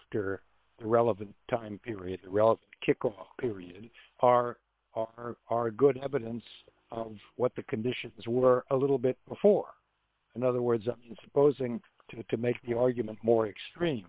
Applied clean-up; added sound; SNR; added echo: neural separator model SepFormer WHAM!.